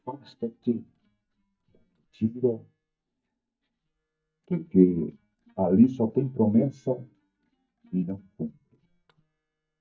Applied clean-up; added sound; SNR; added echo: neural mask model DeepFilterNet 3.